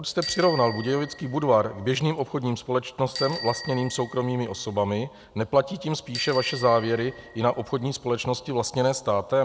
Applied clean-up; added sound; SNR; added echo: none; Bicycle bell; 15 dB; none.